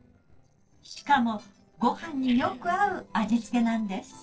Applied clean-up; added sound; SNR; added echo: neural separator model SepFormer DNS4.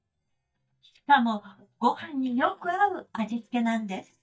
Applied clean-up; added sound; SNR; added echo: neural mask model DeepFilterNet 3.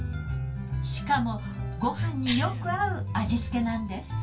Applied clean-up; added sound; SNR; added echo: none; Cough; 13 dB; reverberation time 0.2 s.